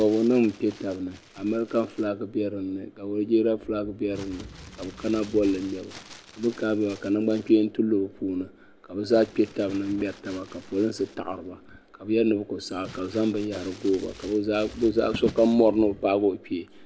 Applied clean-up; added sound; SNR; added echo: none; Crumpling, crinkling + Animal; 20 dB; none.